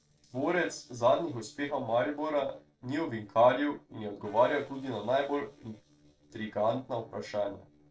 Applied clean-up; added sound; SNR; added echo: neural separator model SepFormer DNS4.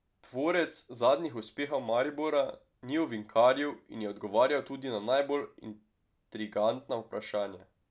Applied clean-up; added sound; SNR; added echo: none; none; none; none.